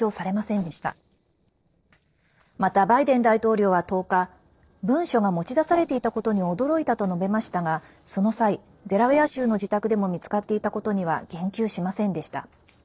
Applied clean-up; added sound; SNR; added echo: neural separator model SepFormer DNS4.